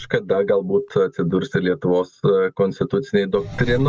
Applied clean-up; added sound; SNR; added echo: none; Engine; 17 dB; none.